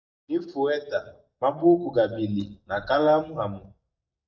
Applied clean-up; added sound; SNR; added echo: neural mask model DeepFilterNet 3.